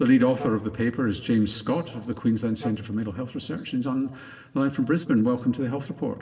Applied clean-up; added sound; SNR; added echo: none; Wind instrument, woodwind instrument; 15 dB; reverberation time 3.0 s.